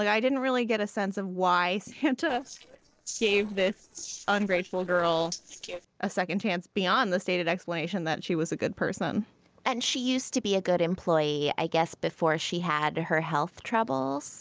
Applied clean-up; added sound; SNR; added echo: neural separator model SepFormer DNS4.